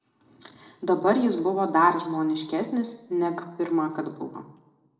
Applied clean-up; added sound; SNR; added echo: none; none; none; reverberation time 0.8 s.